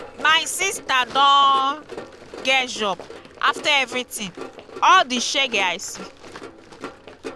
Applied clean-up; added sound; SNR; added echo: none; Run; 16 dB; none.